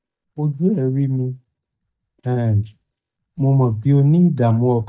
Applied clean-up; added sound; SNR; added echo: neural mask model DeepFilterNet 3.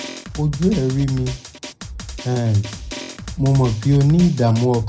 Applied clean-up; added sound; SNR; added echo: none; Drum; 13 dB; reverberation time 0.4 s.